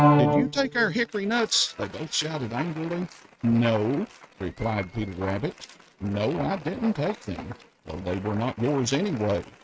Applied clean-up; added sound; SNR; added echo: neural mask model RNNoise.